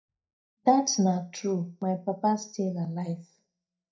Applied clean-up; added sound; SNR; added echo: neural mask model DeepFilterNet 3.